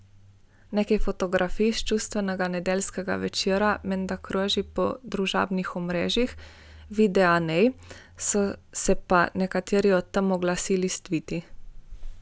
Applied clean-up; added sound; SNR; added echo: none; none; none; none.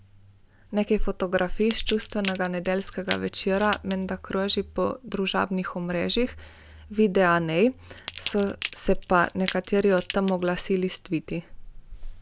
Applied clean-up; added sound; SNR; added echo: none; Crackle / Crushing; 11 dB; none.